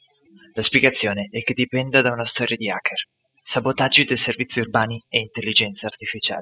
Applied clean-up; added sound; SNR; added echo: classical method spectral subtraction.